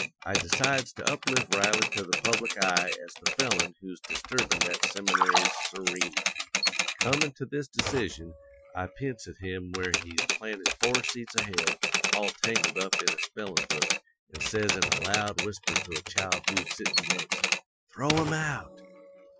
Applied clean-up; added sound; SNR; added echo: classical method Wiener filter.